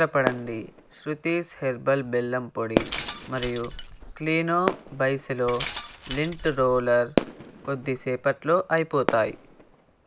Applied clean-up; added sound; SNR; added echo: none; Fireworks + Glass; 6 dB; none.